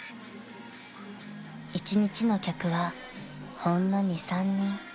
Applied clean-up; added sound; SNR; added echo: none; none; none; none.